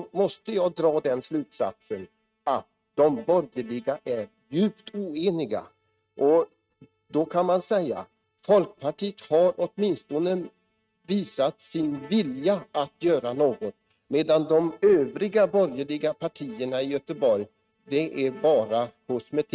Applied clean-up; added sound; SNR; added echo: neural mask model RNNoise.